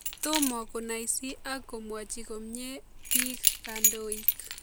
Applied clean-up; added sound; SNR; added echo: none; Keys jangling; -4 dB; none.